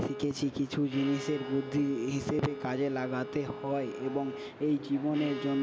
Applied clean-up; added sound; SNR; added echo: none; Bowed string instrument; 11 dB; none.